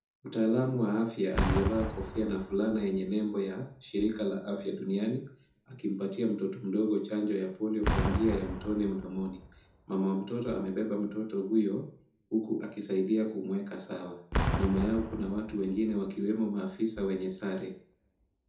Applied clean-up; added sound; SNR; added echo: none; Boom; 7 dB; reverberation time 0.5 s.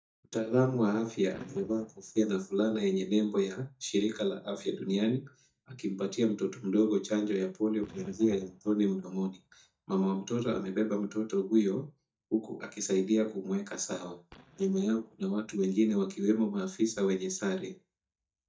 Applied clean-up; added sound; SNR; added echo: neural mask model DeepFilterNet 3.